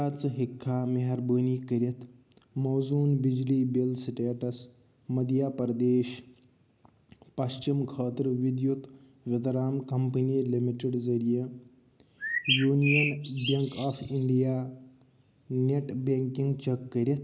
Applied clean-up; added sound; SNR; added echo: neural mask model Resemble Enhance denoiser.